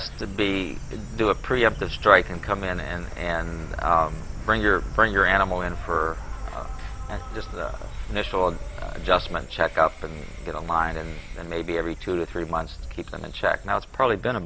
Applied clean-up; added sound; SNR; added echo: none; Insect; 8 dB; none.